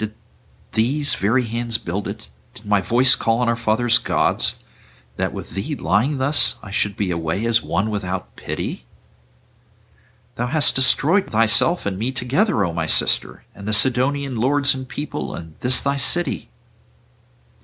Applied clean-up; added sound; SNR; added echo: none; none; none; none.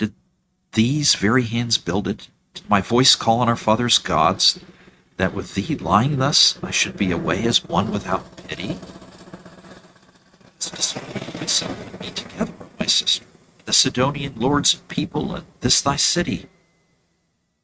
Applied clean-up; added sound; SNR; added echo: neural mask model RNNoise.